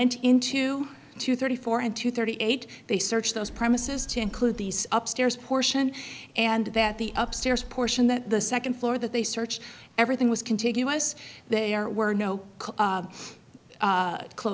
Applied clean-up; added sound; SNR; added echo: none; Telephone; 14 dB; none.